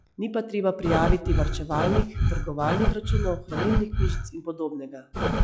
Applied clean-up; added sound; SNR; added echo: classical method log-MMSE.